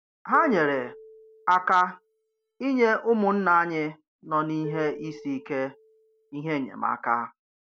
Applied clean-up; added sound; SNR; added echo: none; Marimba, xylophone; 18 dB; none.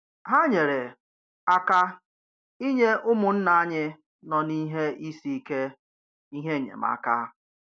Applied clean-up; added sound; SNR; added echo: none; none; none; none.